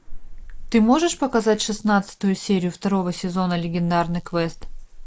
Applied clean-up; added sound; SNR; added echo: neural mask model Resemble Enhance denoiser.